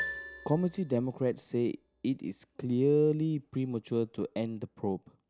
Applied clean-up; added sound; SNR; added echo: none; Piano; 16 dB; none.